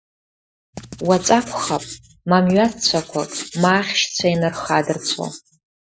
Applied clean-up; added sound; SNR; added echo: classical method Wiener filter.